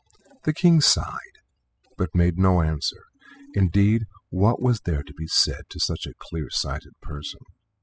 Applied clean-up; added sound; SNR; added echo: classical method spectral subtraction.